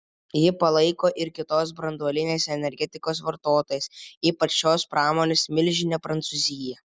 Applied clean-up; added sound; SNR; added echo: none; none; none; none.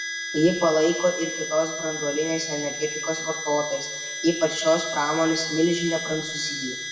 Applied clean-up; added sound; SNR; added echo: none; Harmonica; 7 dB; reverberation time 1.2 s.